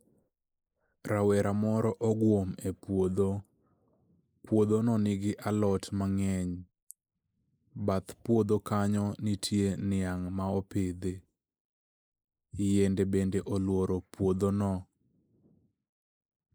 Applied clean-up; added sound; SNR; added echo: neural mask model Resemble Enhance denoiser.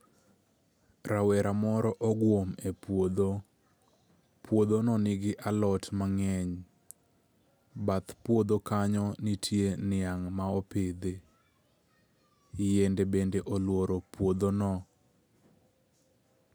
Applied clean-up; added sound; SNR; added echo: none; none; none; none.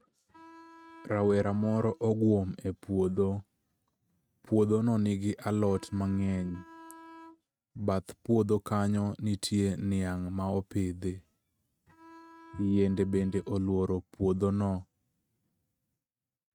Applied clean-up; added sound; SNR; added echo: neural mask model RNNoise.